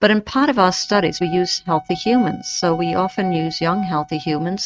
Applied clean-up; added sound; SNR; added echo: neural mask model RNNoise.